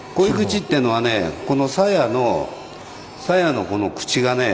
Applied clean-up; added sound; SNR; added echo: none; Printer; 20 dB; none.